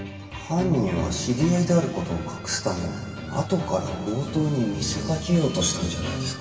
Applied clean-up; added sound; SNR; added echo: none; none; none; reverberation time 2.2 s.